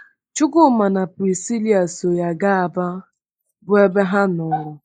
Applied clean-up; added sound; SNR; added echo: neural mask model Resemble Enhance denoiser.